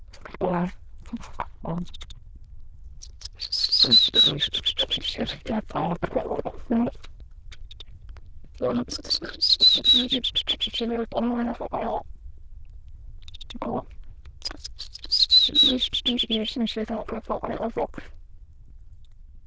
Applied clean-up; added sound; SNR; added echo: neural diffusion model UNIVERSE++.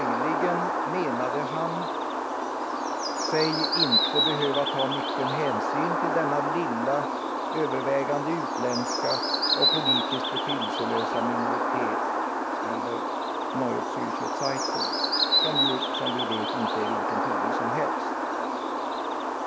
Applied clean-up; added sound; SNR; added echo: none; Bird; -5 dB; none.